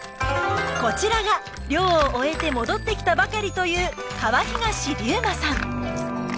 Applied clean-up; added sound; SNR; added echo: none; Tools; 14 dB; none.